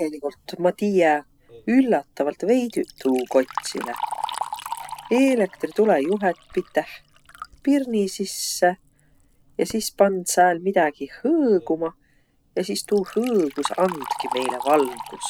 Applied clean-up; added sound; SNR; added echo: none; Liquid; 14 dB; none.